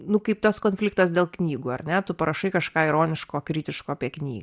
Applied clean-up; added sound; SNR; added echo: none; none; none; none.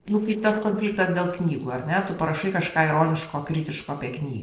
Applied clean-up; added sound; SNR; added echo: neural separator model SepFormer DNS4.